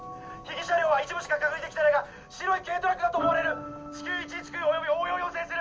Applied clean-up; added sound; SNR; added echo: none; none; none; none.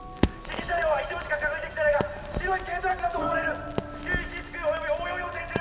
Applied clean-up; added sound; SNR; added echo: none; Crackle; 6 dB; reverberation time 2.4 s.